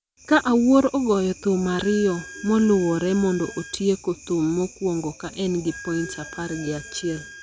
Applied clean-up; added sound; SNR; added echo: none; Wind instrument, woodwind instrument; 20 dB; none.